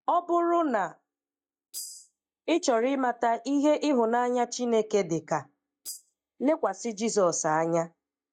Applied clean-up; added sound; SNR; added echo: neural mask model DeepFilterNet 3.